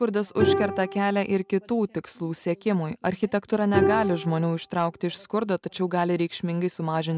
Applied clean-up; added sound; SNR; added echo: none; Bowed string instrument; 5 dB; none.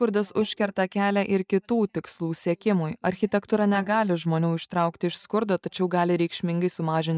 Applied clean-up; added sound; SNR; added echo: neural mask model DeepFilterNet 3.